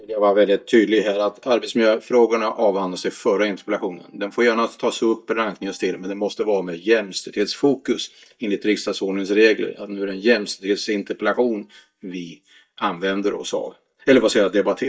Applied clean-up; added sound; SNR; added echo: neural mask model DeepFilterNet 3.